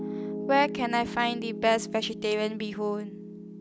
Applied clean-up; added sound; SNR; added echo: none; Piano; 8 dB; none.